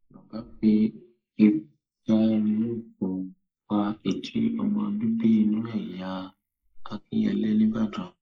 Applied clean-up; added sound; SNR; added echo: neural mask model Resemble Enhance denoiser.